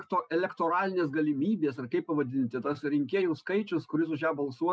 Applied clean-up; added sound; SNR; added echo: none; none; none; none.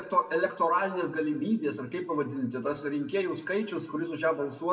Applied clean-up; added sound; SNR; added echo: none; none; none; reverberation time 0.8 s.